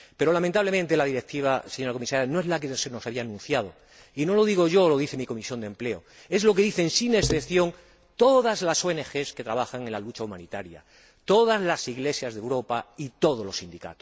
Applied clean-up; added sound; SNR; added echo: none; none; none; none.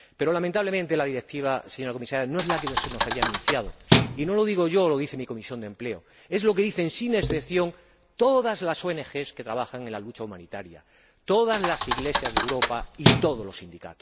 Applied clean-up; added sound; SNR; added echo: none; Thump, thud; -4 dB; none.